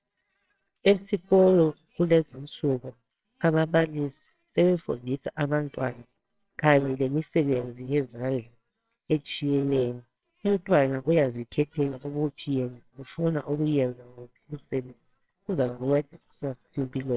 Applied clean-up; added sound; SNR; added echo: neural separator model SepFormer WHAMR!.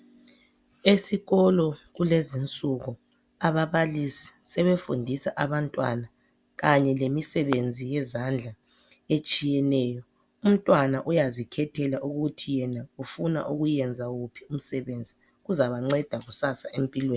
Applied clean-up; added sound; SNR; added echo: none; none; none; none.